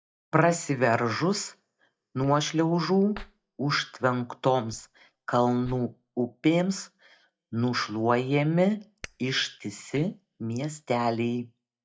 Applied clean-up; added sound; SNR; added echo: neural mask model DeepFilterNet 3.